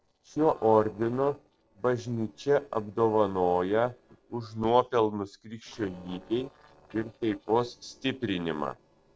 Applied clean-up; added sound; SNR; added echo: neural separator model SepFormer DNS4.